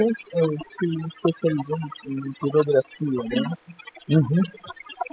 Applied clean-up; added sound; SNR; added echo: classical method spectral subtraction.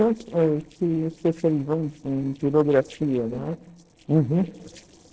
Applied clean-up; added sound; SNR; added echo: neural separator model SepFormer DNS4.